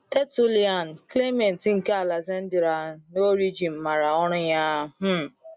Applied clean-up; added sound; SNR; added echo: none; none; none; none.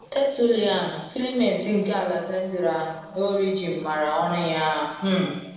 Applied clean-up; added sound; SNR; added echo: neural separator model SepFormer DNS4.